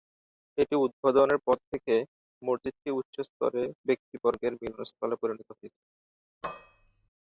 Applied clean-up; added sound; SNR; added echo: classical method log-MMSE.